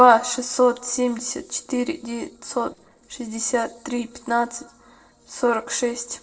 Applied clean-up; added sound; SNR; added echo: neural separator model SepFormer DNS4.